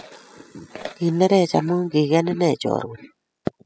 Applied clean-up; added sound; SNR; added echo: classical method spectral subtraction.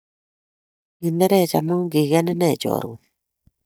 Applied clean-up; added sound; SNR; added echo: neural mask model DeepFilterNet 3.